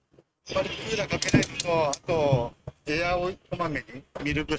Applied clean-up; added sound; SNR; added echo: neural mask model RNNoise.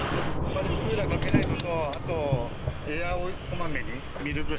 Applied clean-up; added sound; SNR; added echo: none; Thunder / Rain; -3 dB; none.